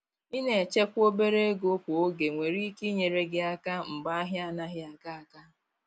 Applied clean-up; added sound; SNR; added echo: none; none; none; none.